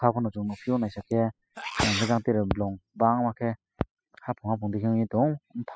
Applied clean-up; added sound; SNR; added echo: classical method spectral subtraction.